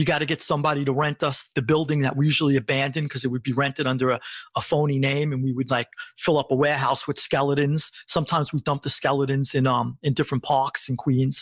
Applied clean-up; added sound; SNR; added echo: none; none; none; none.